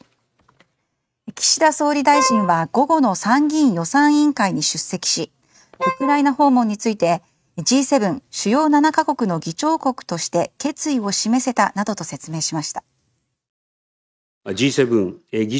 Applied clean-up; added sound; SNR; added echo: neural mask model RNNoise.